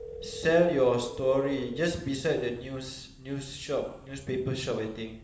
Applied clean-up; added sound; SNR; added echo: none; Telephone; 15 dB; reverberation time 0.9 s.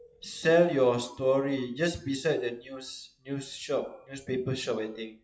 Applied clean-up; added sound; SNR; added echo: classical method WPE with log-MMSE.